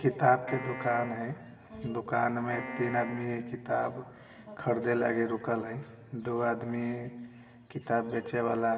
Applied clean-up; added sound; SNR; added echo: none; Piano; 10 dB; reverberation time 1.9 s.